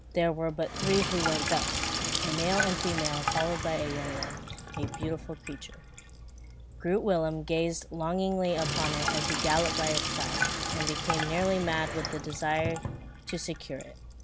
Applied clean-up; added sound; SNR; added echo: none; Sink (filling or washing); 2 dB; none.